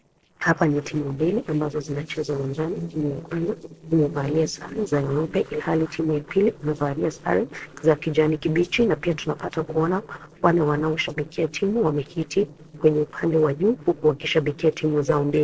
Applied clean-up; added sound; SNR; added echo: neural separator model SepFormer DNS4.